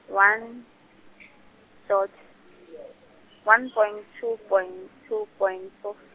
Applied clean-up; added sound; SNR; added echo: none; none; none; none.